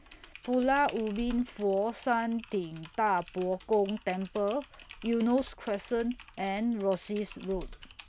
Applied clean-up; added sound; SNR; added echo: none; Typing; 18 dB; none.